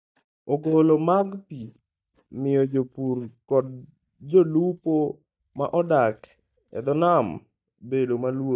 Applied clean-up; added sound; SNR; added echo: neural mask model DeepFilterNet 3.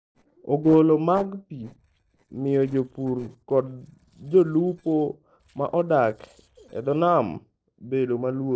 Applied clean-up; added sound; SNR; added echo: neural separator model SepFormer DNS4.